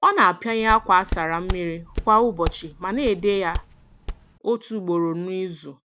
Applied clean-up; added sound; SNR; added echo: none; Walk, footsteps; 9 dB; none.